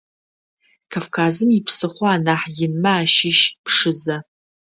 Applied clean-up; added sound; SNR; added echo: none; none; none; none.